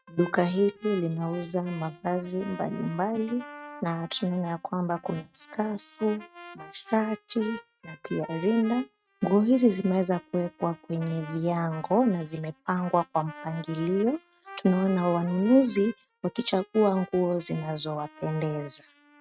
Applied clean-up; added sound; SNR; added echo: neural mask model RNNoise.